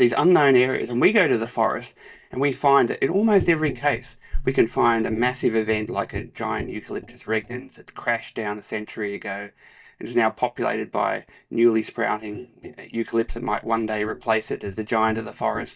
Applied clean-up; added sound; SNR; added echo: neural mask model DeepFilterNet 3.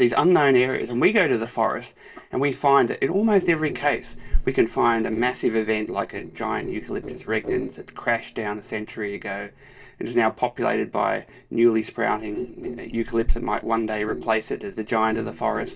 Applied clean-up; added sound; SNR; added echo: neural separator model SepFormer DNS4.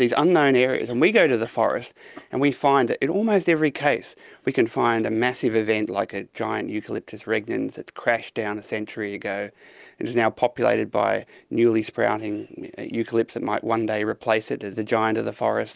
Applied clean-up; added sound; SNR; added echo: none; none; none; none.